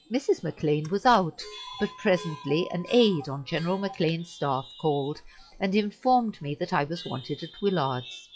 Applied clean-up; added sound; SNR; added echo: classical method log-MMSE.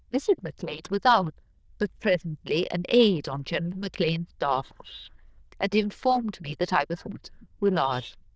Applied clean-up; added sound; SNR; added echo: neural diffusion model UNIVERSE++.